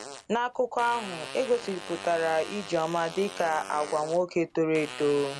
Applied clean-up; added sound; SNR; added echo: none; Fart; 13 dB; none.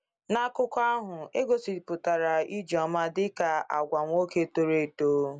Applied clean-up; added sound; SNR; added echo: none; none; none; none.